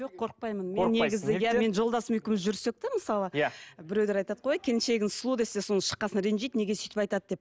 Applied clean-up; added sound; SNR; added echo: none; none; none; none.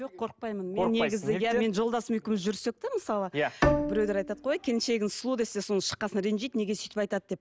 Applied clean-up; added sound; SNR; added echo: none; Bowed string instrument; 1 dB; none.